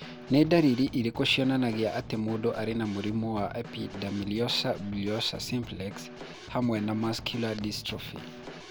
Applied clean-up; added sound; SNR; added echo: none; Snare drum / Drum kit; 15 dB; none.